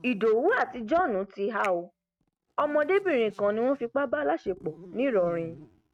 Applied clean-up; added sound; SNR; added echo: neural mask model RNNoise.